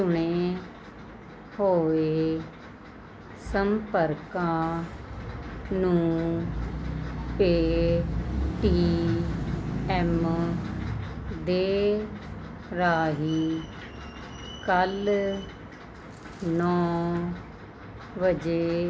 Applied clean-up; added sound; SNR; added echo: none; none; none; none.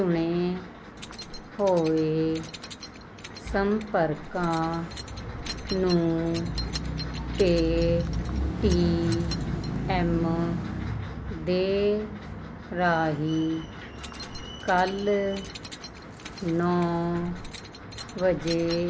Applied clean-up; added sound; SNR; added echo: none; Keys jangling; 17 dB; none.